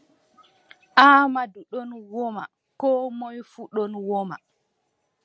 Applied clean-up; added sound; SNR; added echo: none; none; none; none.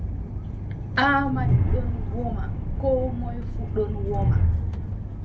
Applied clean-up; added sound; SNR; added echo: none; Train; -4 dB; reverberation time 0.3 s.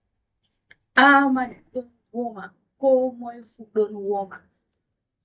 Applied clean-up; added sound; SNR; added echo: neural mask model DeepFilterNet 3.